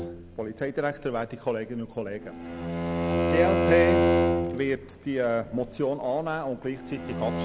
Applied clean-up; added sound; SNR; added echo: none; Bowed string instrument; -1 dB; none.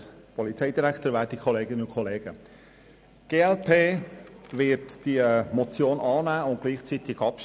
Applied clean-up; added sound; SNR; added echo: none; none; none; none.